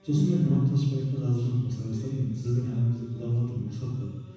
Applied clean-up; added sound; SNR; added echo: none; none; none; reverberation time 1.1 s.